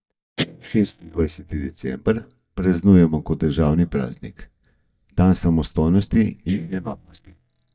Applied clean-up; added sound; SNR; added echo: neural mask model DeepFilterNet 3.